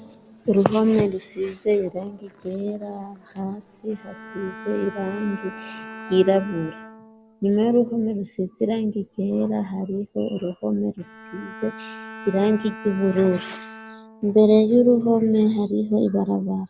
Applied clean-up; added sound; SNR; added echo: none; Bowed string instrument; 19 dB; none.